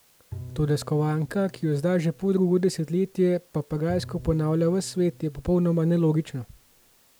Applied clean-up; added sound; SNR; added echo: none; Bowed string instrument; 19 dB; none.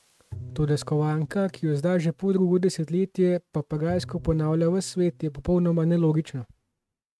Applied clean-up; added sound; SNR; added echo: neural mask model RNNoise.